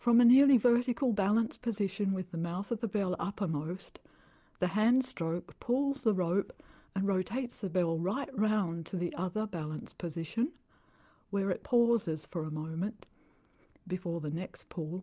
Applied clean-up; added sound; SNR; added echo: none; none; none; none.